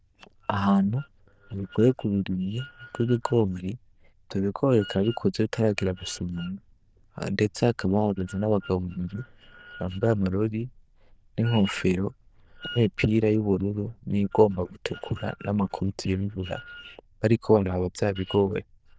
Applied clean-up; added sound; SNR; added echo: neural diffusion model UNIVERSE++.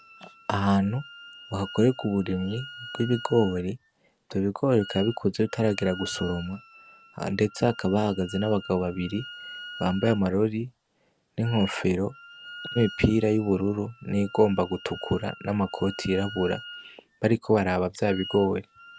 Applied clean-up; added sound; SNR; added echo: none; Wind instrument, woodwind instrument; 17 dB; none.